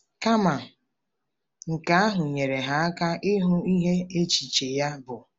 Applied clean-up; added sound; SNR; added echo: none; none; none; none.